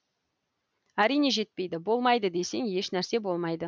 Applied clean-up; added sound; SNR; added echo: none; none; none; none.